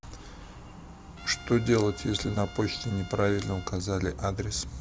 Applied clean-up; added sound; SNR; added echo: none; Trumpet; 18 dB; none.